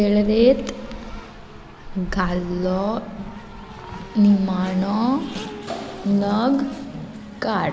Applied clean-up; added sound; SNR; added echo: none; Race car, auto racing; 13 dB; none.